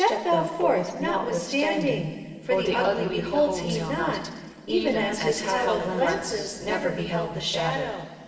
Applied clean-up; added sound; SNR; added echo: none; none; none; reverberation time 2.6 s.